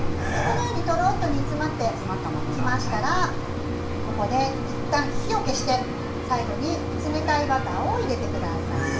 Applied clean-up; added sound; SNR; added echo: none; Mechanisms; 0 dB; reverberation time 0.4 s.